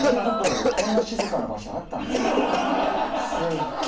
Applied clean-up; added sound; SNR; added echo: none; Cough; 4 dB; reverberation time 0.3 s.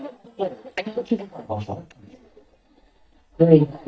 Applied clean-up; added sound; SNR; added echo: neural mask model DeepFilterNet 3.